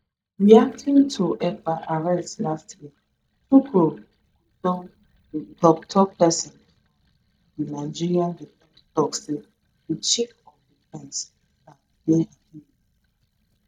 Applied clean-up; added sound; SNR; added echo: neural mask model DeepFilterNet 3.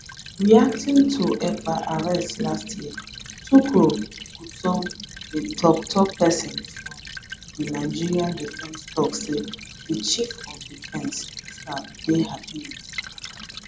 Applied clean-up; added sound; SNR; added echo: none; Stream / Trickle, dribble; 13 dB; none.